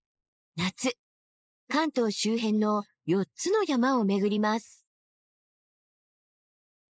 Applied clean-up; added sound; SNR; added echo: neural mask model Resemble Enhance denoiser.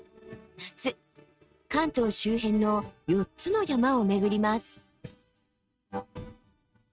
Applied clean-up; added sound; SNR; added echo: neural mask model RNNoise.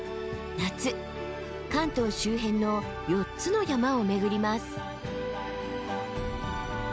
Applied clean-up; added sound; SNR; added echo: none; none; none; none.